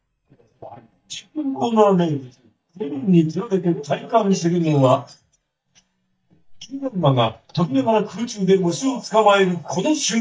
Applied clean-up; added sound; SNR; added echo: neural mask model DeepFilterNet 3.